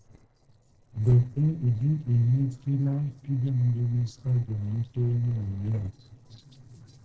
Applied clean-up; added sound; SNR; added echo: neural separator model SepFormer DNS4.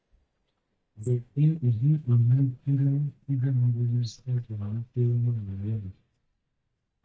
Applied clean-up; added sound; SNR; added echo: neural mask model DeepFilterNet 3.